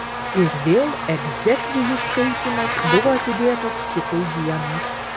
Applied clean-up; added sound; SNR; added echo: none; Buzz; 3 dB; none.